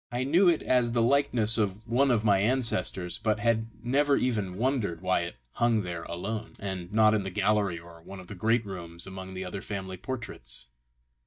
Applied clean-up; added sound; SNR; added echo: neural mask model DeepFilterNet 3.